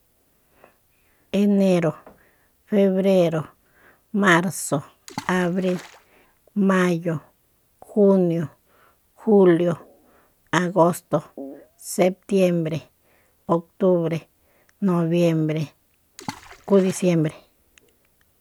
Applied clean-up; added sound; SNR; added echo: none; Water / Splash, splatter; 17 dB; none.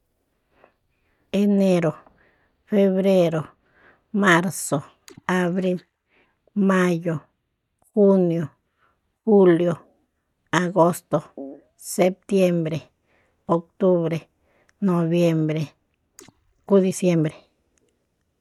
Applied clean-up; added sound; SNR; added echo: neural mask model DeepFilterNet 3.